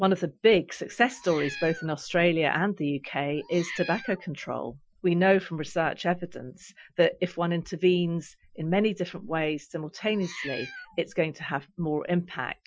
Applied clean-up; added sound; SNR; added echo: classical method Wiener filter.